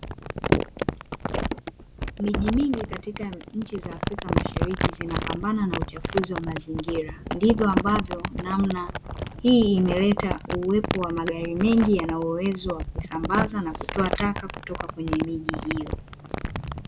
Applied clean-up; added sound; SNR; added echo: none; Crumpling, crinkling; 4 dB; none.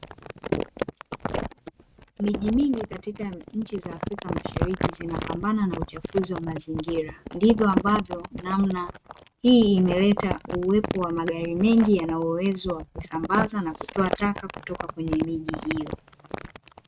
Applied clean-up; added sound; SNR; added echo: neural mask model RNNoise.